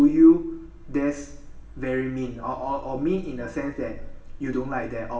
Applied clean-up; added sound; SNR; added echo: none; Buzz; 15 dB; reverberation time 0.8 s.